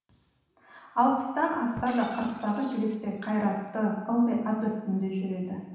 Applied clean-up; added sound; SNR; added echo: none; Shatter; 20 dB; reverberation time 1.1 s.